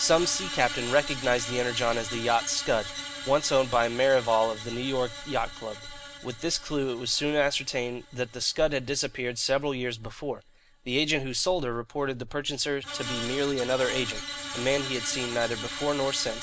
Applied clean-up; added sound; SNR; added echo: none; Screech; 11 dB; none.